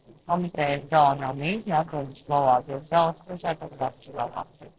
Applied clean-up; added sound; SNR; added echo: neural separator model SepFormer DNS4.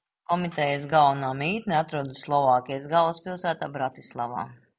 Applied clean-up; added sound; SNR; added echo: none; none; none; none.